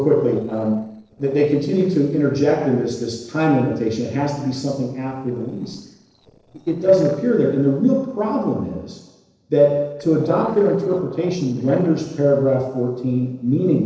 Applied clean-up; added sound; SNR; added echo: neural separator model SepFormer DNS4.